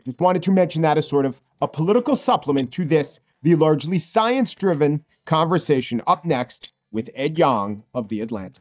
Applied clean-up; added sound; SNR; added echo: neural mask model DeepFilterNet 3.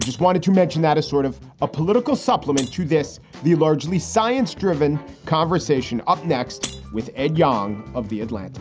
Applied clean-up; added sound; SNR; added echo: none; Shatter; 18 dB; none.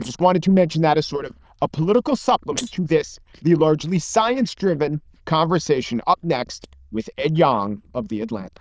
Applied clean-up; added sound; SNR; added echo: neural diffusion model UNIVERSE++.